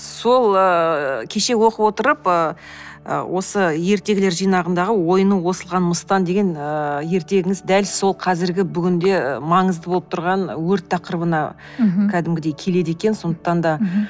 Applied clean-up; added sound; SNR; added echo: none; none; none; none.